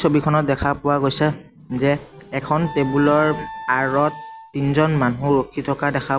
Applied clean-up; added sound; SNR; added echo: none; Wind instrument, woodwind instrument; 16 dB; none.